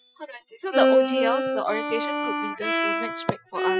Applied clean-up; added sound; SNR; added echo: classical method Wiener filter.